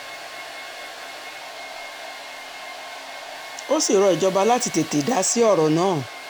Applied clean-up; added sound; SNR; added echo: none; Domestic sounds, home sounds; 12 dB; none.